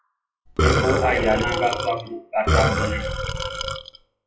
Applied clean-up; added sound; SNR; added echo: classical method WPE with log-MMSE.